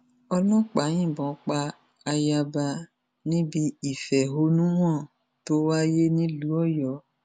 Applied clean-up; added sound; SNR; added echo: none; none; none; none.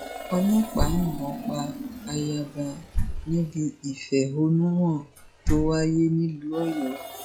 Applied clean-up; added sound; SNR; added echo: classical method log-MMSE.